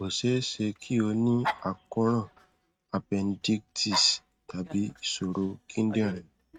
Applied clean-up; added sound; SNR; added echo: neural mask model RNNoise.